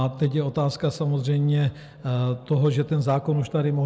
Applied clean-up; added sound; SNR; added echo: none; none; none; none.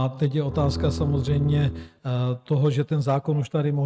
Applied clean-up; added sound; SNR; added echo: neural mask model RNNoise.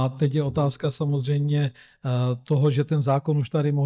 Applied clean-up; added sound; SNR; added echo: neural mask model DeepFilterNet 3.